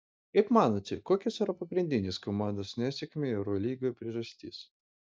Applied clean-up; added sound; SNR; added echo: neural mask model DeepFilterNet 3.